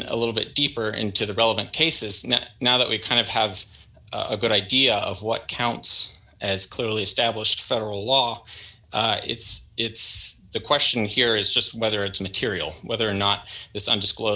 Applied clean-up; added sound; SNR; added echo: none; none; none; none.